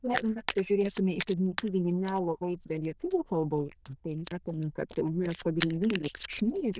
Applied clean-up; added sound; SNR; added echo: neural diffusion model UNIVERSE++.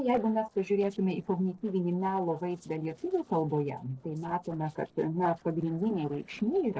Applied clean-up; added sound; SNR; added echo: neural separator model SepFormer DNS4.